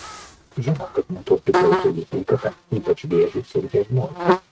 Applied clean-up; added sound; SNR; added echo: neural mask model RNNoise.